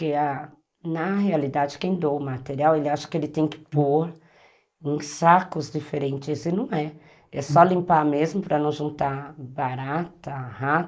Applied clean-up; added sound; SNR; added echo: neural mask model Resemble Enhance denoiser.